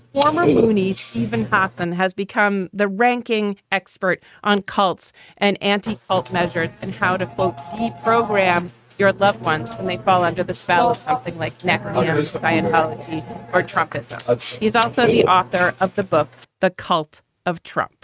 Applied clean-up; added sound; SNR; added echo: neural mask model RNNoise.